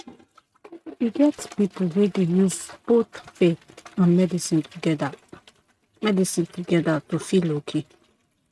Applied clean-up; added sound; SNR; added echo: neural mask model RNNoise.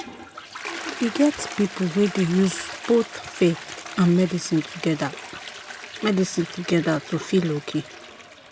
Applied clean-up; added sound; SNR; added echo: none; Toilet flush; 13 dB; none.